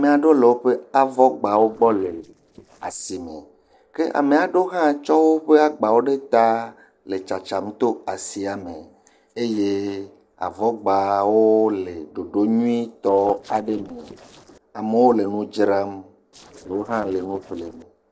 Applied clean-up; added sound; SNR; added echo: neural separator model SepFormer DNS4.